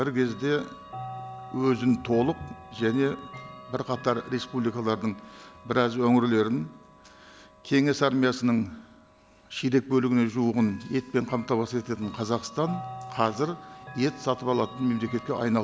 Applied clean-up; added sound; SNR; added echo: none; Chime / Clock; 18 dB; none.